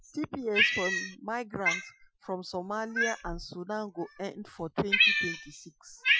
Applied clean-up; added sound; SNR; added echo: classical method Wiener filter.